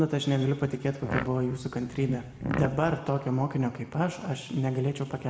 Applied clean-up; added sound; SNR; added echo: none; Fart; 6 dB; reverberation time 1.3 s.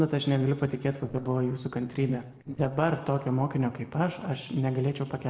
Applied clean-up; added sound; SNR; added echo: neural separator model SepFormer DNS4.